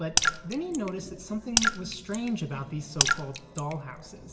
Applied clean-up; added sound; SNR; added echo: none; Raindrop / Splash, splatter; -3 dB; reverberation time 1.6 s.